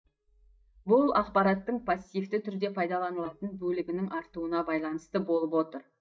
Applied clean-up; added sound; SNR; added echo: neural mask model DeepFilterNet 3.